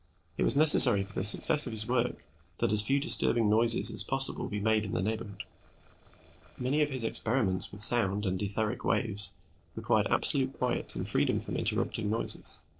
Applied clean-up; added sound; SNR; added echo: neural separator model SepFormer DNS4.